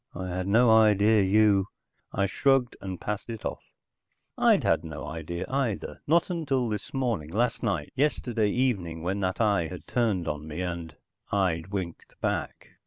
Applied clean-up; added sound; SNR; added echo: none; none; none; none.